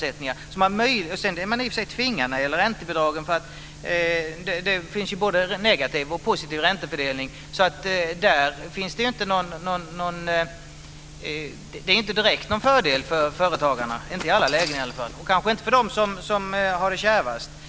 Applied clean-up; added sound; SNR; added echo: none; Run; 13 dB; none.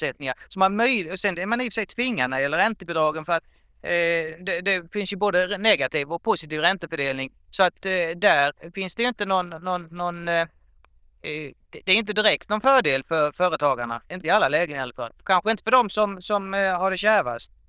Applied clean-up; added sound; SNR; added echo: neural diffusion model UNIVERSE++.